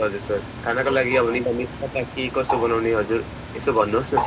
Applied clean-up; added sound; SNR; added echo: none; Bird; 8 dB; reverberation time 0.2 s.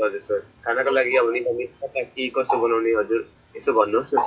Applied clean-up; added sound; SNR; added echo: classical method WPE with log-MMSE.